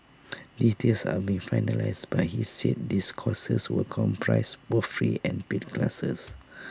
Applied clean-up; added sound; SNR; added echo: none; none; none; none.